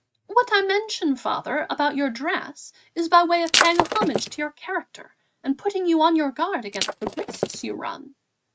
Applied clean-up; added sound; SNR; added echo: neural mask model RNNoise.